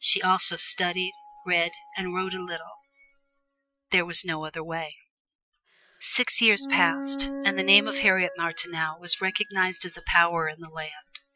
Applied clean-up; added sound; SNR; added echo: classical method Wiener filter.